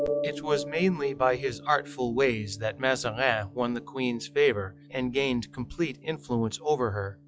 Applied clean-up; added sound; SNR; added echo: classical method log-MMSE.